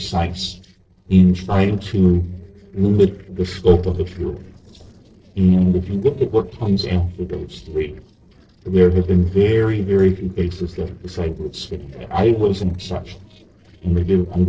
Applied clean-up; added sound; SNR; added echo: neural separator model SepFormer DNS4.